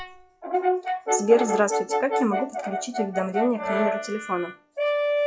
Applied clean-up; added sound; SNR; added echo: classical method log-MMSE.